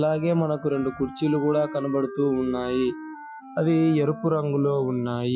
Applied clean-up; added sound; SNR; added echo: classical method Wiener filter.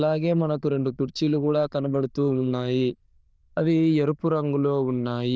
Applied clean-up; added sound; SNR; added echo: neural diffusion model UNIVERSE++.